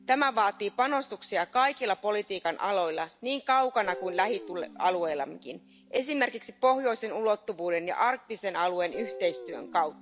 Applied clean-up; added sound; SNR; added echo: none; Guitar; 19 dB; none.